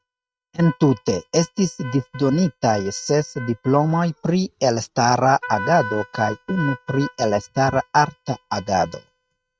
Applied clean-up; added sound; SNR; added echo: neural mask model RNNoise.